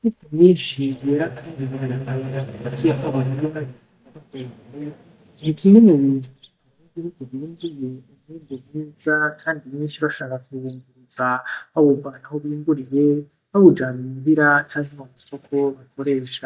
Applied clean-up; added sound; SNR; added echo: neural mask model DeepFilterNet 3.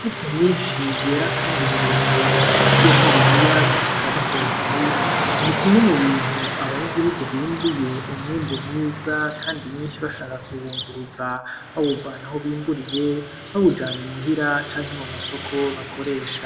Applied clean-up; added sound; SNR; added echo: none; Car passing by; -1 dB; reverberation time 0.7 s.